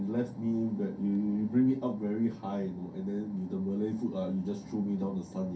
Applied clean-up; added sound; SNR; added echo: none; none; none; reverberation time 0.3 s.